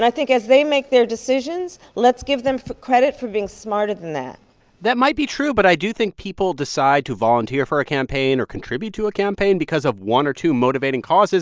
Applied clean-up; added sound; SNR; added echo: none; none; none; none.